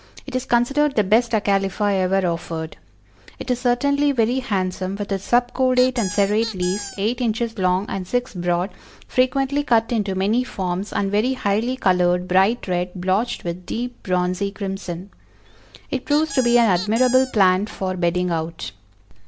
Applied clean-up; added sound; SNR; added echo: none; Squeak; 12 dB; none.